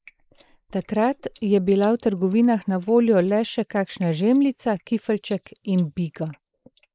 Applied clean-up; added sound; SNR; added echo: neural mask model Resemble Enhance denoiser.